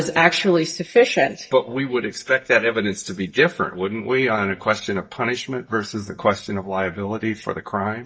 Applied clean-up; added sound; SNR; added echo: neural mask model DeepFilterNet 3.